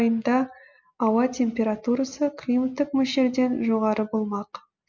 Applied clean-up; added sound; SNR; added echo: none; none; none; none.